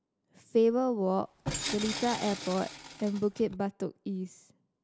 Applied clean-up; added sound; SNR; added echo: none; Tools; 8 dB; none.